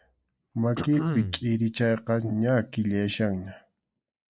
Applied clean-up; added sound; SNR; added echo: neural mask model Resemble Enhance denoiser.